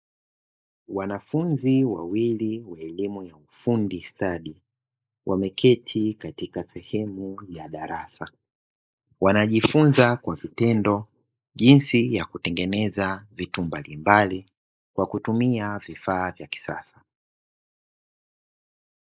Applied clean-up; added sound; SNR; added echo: neural mask model Resemble Enhance denoiser.